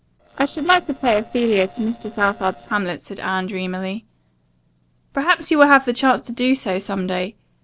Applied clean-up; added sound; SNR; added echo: neural separator model SepFormer DNS4.